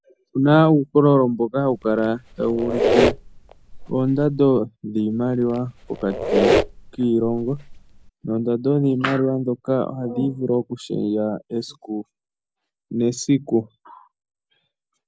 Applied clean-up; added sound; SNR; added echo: none; Squeak; 3 dB; none.